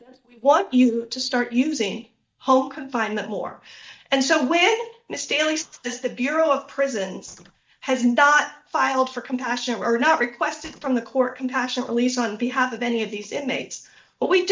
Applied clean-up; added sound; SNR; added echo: neural mask model DeepFilterNet 3.